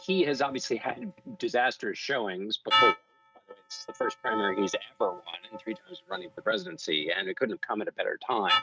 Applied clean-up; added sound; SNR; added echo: neural mask model RNNoise.